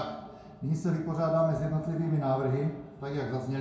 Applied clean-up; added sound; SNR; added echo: none; none; none; reverberation time 0.5 s.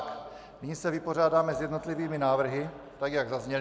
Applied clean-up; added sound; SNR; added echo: none; none; none; none.